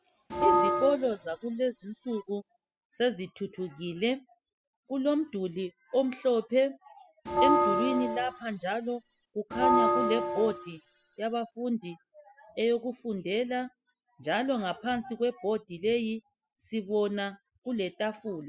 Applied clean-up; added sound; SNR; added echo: classical method spectral subtraction.